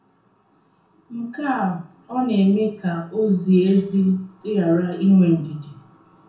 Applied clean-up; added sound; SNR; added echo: none; none; none; reverberation time 0.6 s.